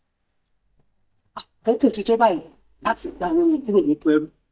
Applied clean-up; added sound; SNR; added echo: neural mask model DeepFilterNet 3.